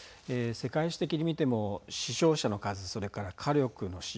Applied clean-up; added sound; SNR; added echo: none; none; none; none.